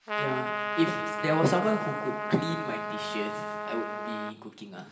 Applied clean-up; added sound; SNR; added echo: none; Trumpet; 3 dB; reverberation time 2.8 s.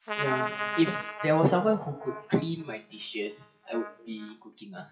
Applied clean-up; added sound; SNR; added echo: classical method WPE with log-MMSE.